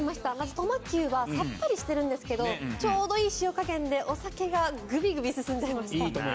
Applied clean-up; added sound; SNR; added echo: none; none; none; none.